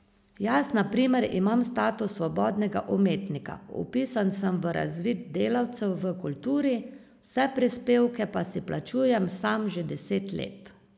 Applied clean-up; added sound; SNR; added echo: none; none; none; none.